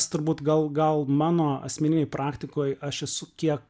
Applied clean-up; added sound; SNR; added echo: none; none; none; none.